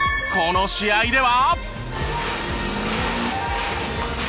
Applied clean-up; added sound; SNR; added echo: none; Accelerating, revving, vroom / Car; 9 dB; none.